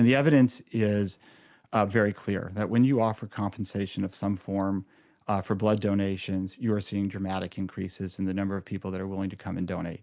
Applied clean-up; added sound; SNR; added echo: none; none; none; none.